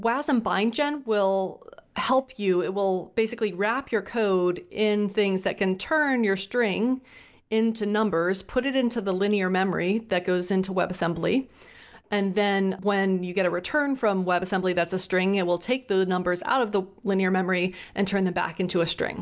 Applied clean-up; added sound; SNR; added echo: none; none; none; none.